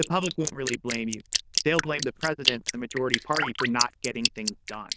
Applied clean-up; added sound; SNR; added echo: neural diffusion model UNIVERSE++.